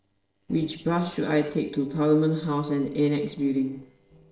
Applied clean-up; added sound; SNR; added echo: neural separator model SepFormer DNS4.